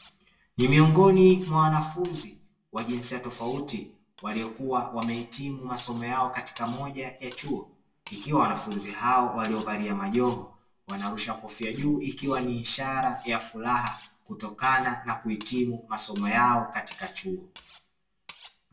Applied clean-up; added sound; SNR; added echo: none; Cutlery, silverware; 20 dB; reverberation time 0.2 s.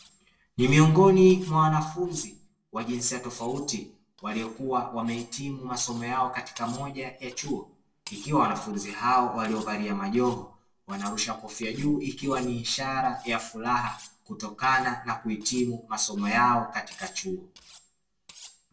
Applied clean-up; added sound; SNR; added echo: neural separator model SepFormer DNS4.